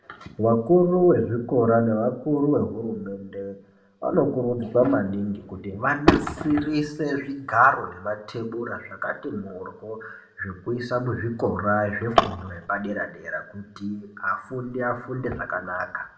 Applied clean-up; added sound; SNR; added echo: none; none; none; reverberation time 0.5 s.